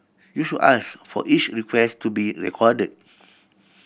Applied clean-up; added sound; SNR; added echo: none; none; none; none.